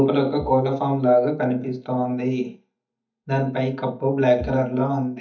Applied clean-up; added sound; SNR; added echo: neural mask model DeepFilterNet 3.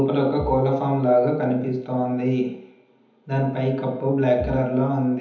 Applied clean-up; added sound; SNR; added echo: none; Bass drum; 12 dB; reverberation time 1.3 s.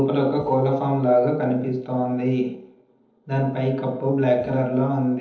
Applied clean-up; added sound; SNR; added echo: neural separator model SepFormer DNS4.